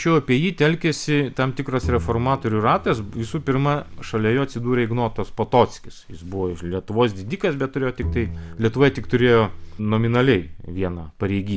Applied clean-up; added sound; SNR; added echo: none; Bowed string instrument; 12 dB; none.